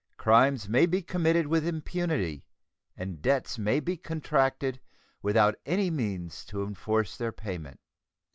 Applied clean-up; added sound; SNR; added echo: none; none; none; none.